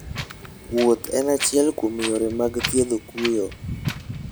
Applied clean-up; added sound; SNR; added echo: none; Wind; 9 dB; none.